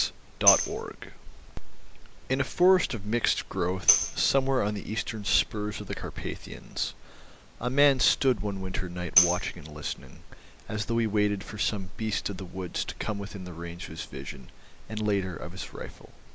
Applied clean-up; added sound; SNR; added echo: none; Tambourine; 2 dB; none.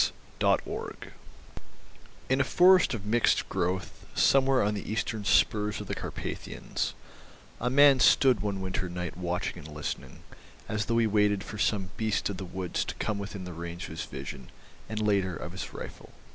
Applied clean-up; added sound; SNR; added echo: none; none; none; none.